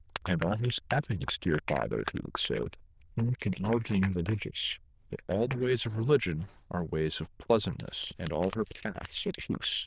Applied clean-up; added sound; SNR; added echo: neural diffusion model UNIVERSE++.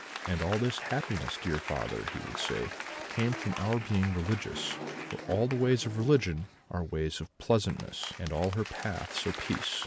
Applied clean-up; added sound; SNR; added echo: none; Applause / Crowd; 10 dB; none.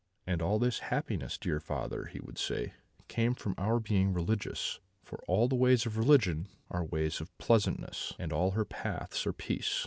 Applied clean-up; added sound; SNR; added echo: none; none; none; none.